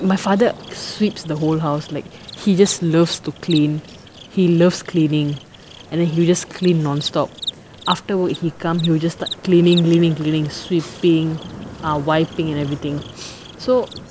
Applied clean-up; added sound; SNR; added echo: none; Thunder + Cricket; 16 dB; none.